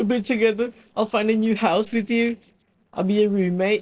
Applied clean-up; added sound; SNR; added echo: neural separator model SepFormer DNS4.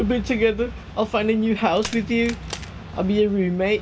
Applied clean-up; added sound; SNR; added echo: none; Crack; 16 dB; reverberation time 1.1 s.